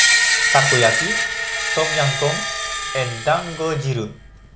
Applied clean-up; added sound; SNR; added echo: none; Screech; -2 dB; none.